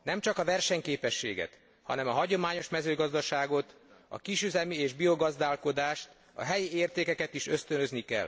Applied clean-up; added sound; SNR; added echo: none; none; none; none.